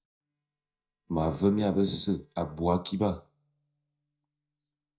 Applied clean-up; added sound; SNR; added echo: neural mask model DeepFilterNet 3.